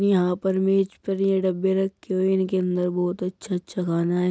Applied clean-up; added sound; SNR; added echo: none; none; none; none.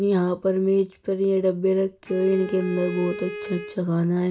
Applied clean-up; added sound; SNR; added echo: none; Bowed string instrument; 12 dB; reverberation time 0.2 s.